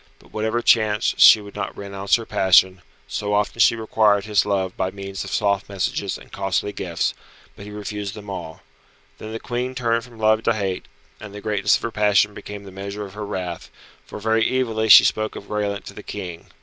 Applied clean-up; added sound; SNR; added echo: none; none; none; none.